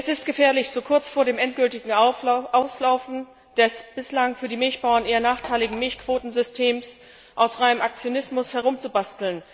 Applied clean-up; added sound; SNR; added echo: none; Cutlery, silverware; 16 dB; none.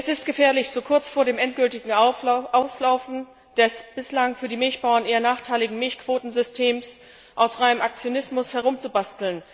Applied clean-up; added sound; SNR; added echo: none; none; none; none.